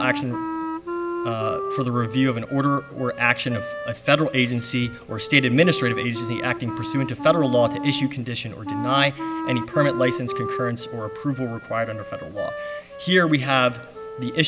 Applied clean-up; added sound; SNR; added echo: none; Wind instrument, woodwind instrument; 8 dB; none.